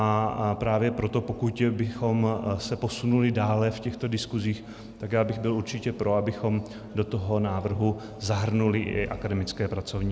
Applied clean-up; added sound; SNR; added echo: none; none; none; none.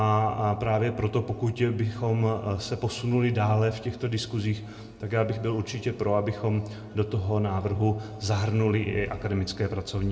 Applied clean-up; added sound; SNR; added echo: none; none; none; reverberation time 0.8 s.